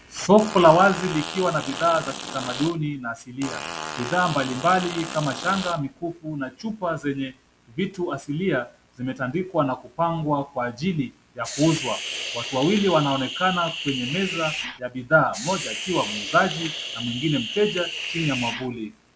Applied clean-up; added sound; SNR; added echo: none; Fart + Hiss; 8 dB; none.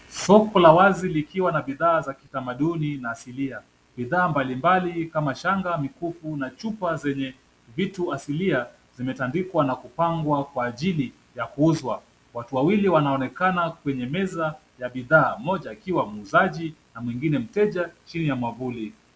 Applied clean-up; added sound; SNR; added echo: none; none; none; none.